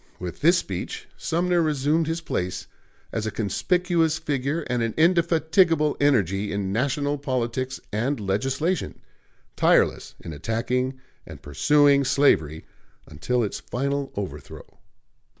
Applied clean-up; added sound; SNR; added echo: none; none; none; none.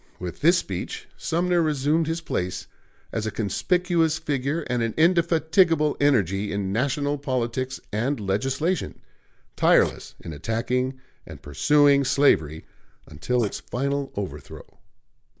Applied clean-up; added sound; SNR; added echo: neural mask model Resemble Enhance denoiser.